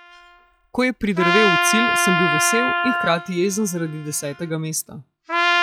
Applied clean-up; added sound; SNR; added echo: classical method log-MMSE.